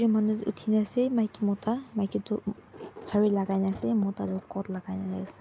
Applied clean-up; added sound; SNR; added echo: none; none; none; none.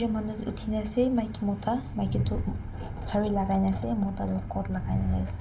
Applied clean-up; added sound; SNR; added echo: none; Train; 4 dB; reverberation time 0.4 s.